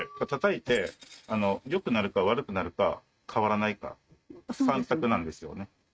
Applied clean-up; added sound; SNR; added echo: neural mask model RNNoise.